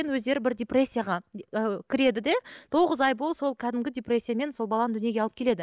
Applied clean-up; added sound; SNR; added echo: none; none; none; none.